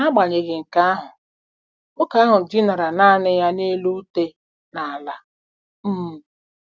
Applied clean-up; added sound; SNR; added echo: none; none; none; none.